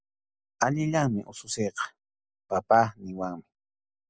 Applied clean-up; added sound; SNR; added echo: none; none; none; none.